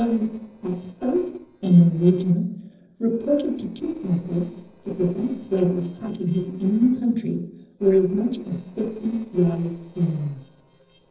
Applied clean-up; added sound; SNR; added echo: neural separator model SepFormer DNS4.